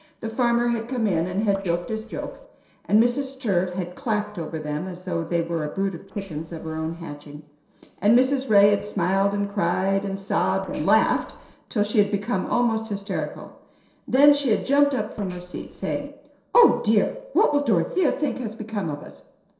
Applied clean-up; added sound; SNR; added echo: neural separator model SepFormer DNS4.